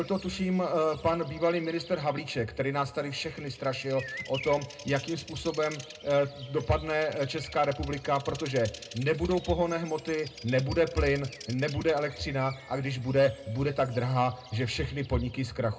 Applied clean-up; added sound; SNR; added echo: none; Bird vocalization, bird call, bird song; 18 dB; reverberation time 0.2 s.